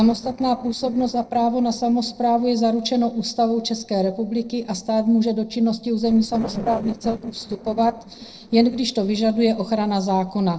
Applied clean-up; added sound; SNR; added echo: neural separator model SepFormer DNS4.